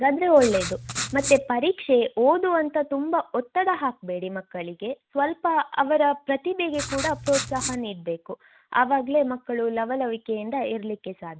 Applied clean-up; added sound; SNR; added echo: none; Writing; 8 dB; none.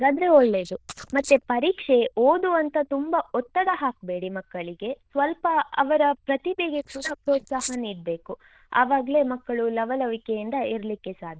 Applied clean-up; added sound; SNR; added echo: neural diffusion model UNIVERSE++.